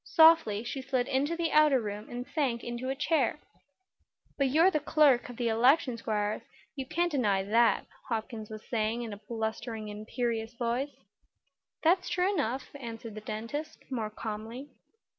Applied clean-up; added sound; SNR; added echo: none; none; none; none.